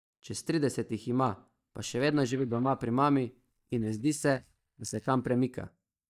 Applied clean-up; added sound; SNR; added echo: neural mask model DeepFilterNet 3.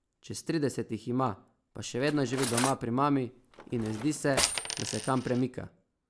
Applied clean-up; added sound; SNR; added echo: none; Coin (dropping) + Cutlery, silverware; 4 dB; none.